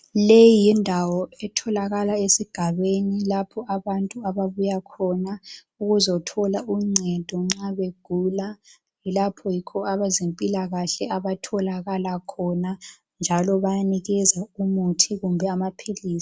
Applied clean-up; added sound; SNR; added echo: none; none; none; none.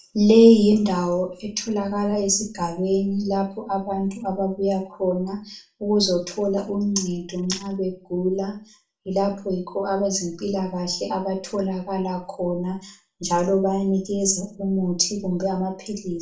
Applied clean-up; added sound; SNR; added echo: none; none; none; reverberation time 0.3 s.